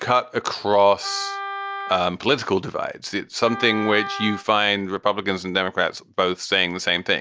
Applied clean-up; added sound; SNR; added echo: none; Wind instrument, woodwind instrument; 11 dB; none.